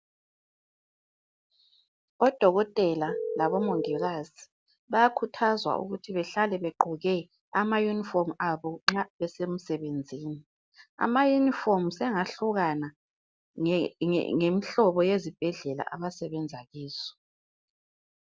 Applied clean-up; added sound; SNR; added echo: none; Telephone; 2 dB; none.